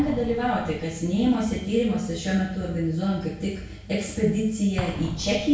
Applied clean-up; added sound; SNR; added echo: none; Explosion; 14 dB; reverberation time 0.6 s.